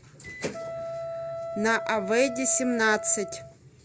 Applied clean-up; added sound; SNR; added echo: none; Wind instrument, woodwind instrument; 8 dB; none.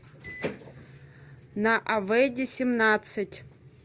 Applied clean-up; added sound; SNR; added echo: none; none; none; none.